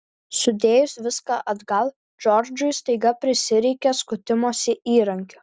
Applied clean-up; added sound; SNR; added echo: none; none; none; none.